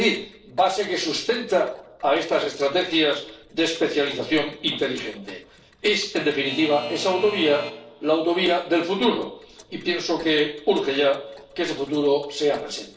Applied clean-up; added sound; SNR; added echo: neural separator model SepFormer DNS4.